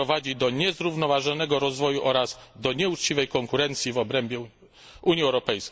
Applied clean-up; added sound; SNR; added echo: none; none; none; none.